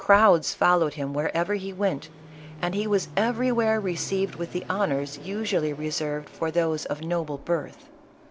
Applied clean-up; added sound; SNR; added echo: none; Fixed-wing aircraft, airplane; 19 dB; none.